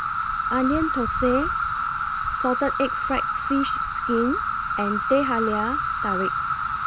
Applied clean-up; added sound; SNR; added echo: none; Insect; -1 dB; none.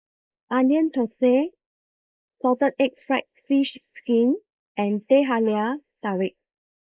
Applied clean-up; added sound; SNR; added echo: neural mask model Resemble Enhance denoiser.